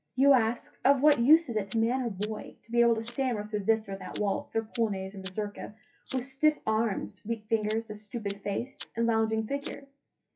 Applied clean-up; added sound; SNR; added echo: classical method WPE with log-MMSE.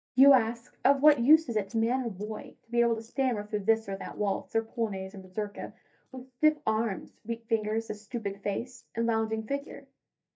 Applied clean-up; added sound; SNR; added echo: neural mask model DeepFilterNet 3.